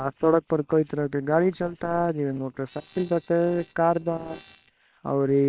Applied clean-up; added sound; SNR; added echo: neural separator model SepFormer WHAM!.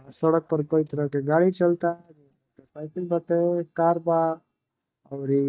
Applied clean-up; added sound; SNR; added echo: neural mask model DeepFilterNet 3.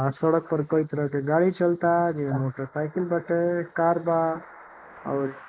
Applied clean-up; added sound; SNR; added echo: neural mask model Resemble Enhance denoiser.